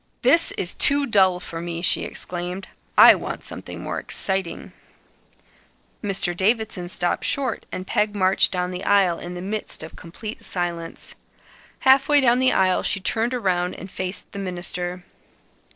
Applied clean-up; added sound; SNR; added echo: neural separator model SepFormer DNS4.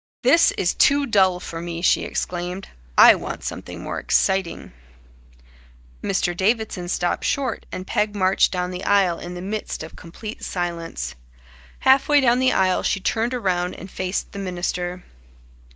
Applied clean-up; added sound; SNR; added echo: neural mask model DeepFilterNet 3.